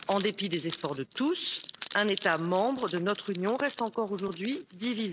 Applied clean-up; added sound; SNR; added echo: neural mask model RNNoise.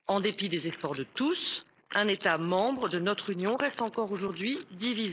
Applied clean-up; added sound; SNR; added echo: neural mask model Resemble Enhance denoiser.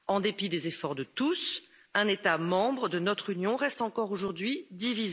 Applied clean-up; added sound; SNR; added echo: none; none; none; none.